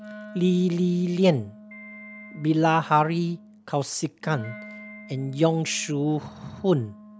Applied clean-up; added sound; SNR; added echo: none; Piano + Wind instrument, woodwind instrument; 19 dB; none.